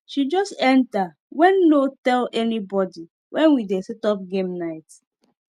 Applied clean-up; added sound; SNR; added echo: none; none; none; none.